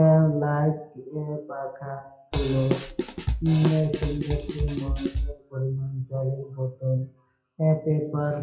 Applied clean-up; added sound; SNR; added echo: classical method WPE with log-MMSE.